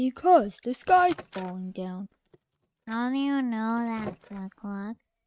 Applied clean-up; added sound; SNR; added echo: neural mask model RNNoise.